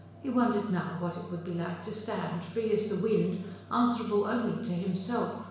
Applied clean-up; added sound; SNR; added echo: none; Mechanical fan; 19 dB; reverberation time 0.9 s.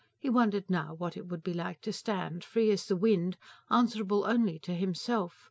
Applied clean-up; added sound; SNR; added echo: none; none; none; none.